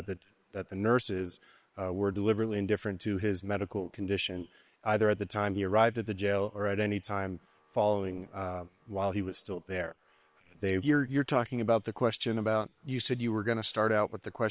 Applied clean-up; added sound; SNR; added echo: neural separator model SepFormer WHAM!.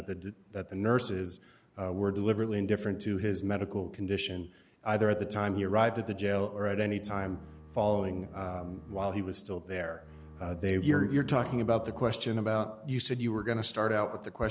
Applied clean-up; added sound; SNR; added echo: none; Bowed string instrument; 19 dB; none.